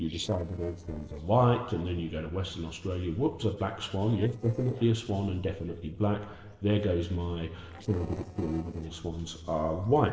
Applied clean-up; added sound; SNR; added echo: neural separator model SepFormer DNS4.